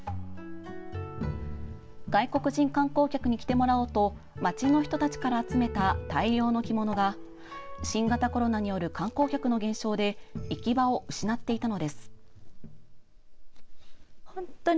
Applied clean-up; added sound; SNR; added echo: none; none; none; none.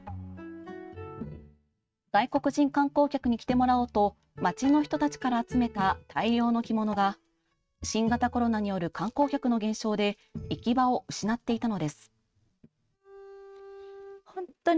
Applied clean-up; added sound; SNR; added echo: neural mask model RNNoise.